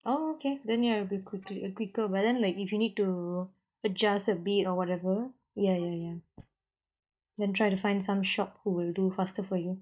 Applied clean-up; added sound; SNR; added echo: neural mask model DeepFilterNet 3.